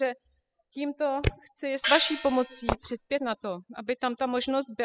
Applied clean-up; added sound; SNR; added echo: classical method spectral subtraction.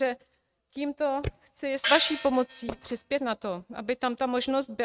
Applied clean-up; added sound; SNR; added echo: neural mask model RNNoise.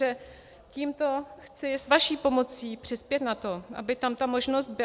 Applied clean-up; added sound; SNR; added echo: none; none; none; none.